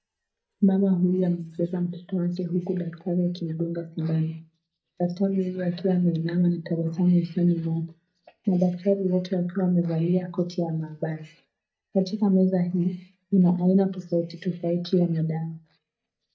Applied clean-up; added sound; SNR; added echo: neural mask model DeepFilterNet 3.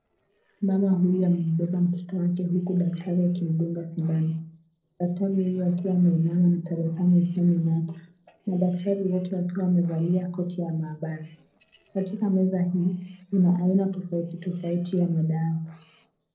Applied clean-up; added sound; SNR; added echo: neural separator model SepFormer DNS4.